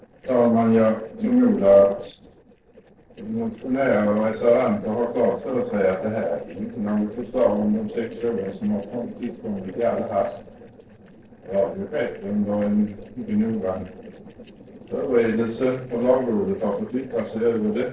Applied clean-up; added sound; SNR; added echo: neural separator model SepFormer DNS4.